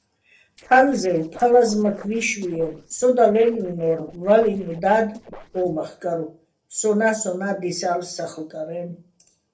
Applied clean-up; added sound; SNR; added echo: neural separator model SepFormer DNS4.